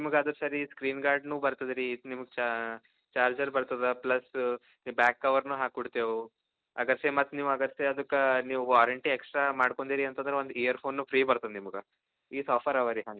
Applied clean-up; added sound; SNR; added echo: none; none; none; none.